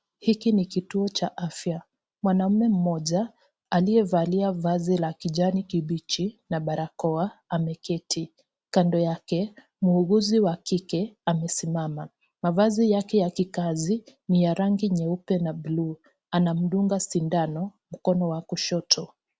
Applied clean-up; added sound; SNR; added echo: none; none; none; none.